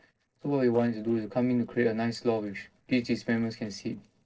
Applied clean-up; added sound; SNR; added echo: neural separator model SepFormer DNS4.